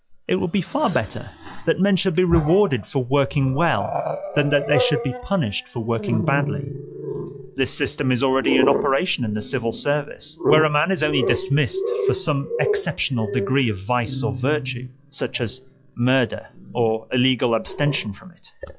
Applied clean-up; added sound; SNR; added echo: classical method log-MMSE.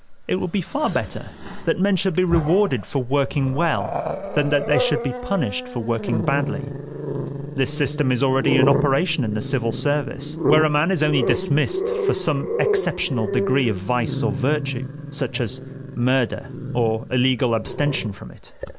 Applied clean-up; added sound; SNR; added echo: none; Growling; 5 dB; none.